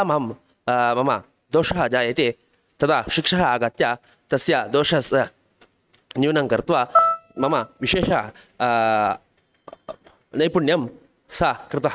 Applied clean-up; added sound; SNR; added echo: neural mask model RNNoise.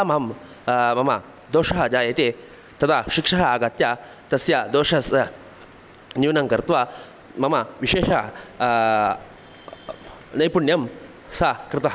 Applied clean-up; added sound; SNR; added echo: none; none; none; none.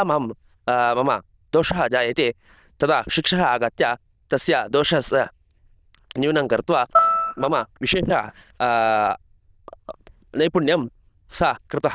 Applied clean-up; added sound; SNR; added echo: neural diffusion model UNIVERSE++.